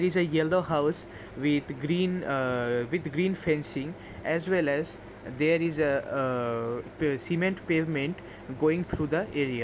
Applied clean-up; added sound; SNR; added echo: none; none; none; none.